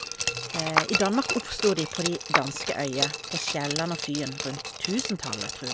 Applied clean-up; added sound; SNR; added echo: none; Glass + Clapping; 1 dB; none.